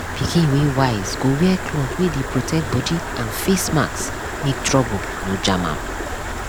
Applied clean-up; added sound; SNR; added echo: none; Stream; 6 dB; none.